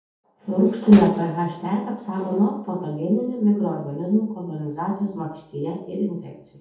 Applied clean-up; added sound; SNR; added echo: none; Explosion; 13 dB; reverberation time 0.7 s.